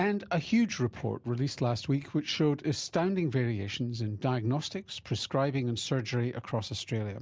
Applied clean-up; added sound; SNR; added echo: none; none; none; none.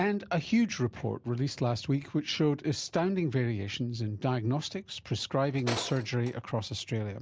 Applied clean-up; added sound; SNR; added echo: none; Tools; 11 dB; none.